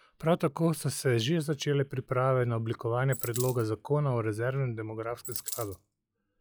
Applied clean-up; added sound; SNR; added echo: classical method log-MMSE.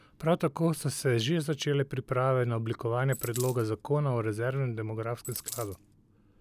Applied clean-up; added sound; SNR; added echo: none; Coin (dropping); 10 dB; none.